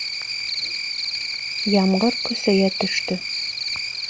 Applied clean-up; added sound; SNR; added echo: none; Cricket; 3 dB; none.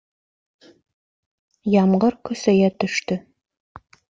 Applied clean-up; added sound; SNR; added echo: none; none; none; none.